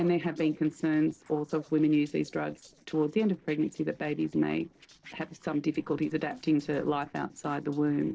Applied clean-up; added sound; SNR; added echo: neural separator model SepFormer DNS4.